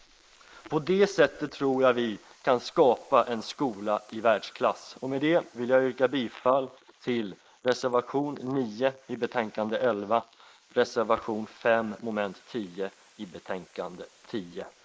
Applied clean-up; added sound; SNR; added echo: neural mask model Resemble Enhance denoiser.